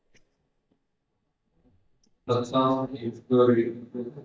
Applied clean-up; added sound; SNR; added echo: neural mask model DeepFilterNet 3.